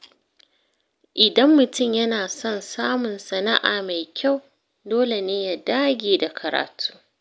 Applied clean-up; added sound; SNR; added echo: none; none; none; none.